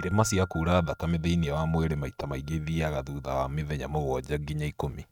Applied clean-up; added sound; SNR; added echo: neural mask model RNNoise.